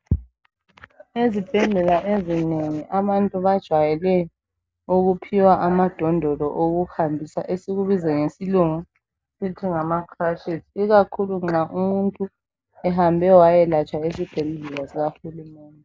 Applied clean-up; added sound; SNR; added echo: none; none; none; none.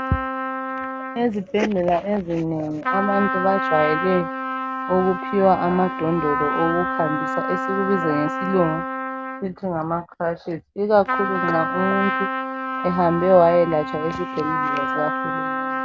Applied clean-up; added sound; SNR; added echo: none; Trumpet; 4 dB; none.